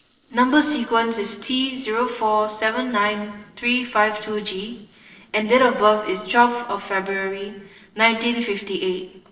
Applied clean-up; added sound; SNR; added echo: neural separator model SepFormer DNS4.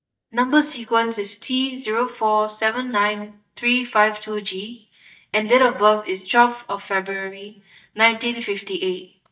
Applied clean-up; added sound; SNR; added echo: neural mask model DeepFilterNet 3.